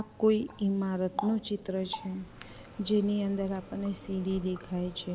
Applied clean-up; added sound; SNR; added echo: none; Water tap, faucet; 15 dB; none.